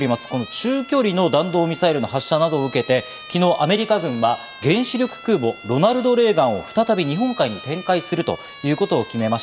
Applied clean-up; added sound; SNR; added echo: none; Siren; 17 dB; none.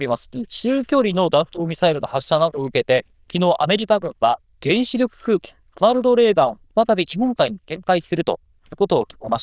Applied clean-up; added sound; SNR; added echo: neural diffusion model UNIVERSE++.